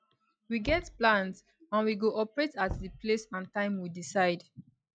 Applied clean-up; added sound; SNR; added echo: classical method log-MMSE.